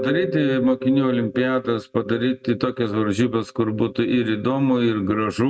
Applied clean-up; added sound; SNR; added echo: neural mask model RNNoise.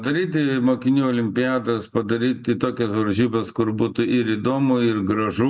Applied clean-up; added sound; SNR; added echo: neural mask model Resemble Enhance denoiser.